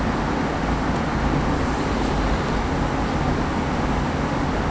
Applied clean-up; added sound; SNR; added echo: none; none; none; none.